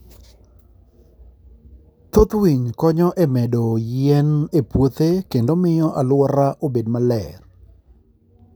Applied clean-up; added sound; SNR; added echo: none; none; none; none.